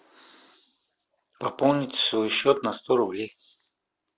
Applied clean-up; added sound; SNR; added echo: none; none; none; none.